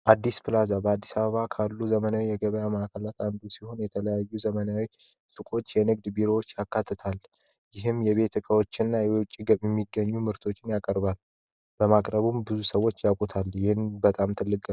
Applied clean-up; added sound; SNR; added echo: none; none; none; none.